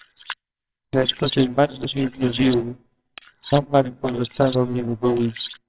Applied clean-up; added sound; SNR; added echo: neural separator model SepFormer WHAMR!.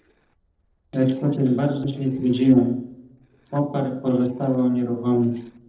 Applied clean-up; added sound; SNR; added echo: neural separator model SepFormer DNS4.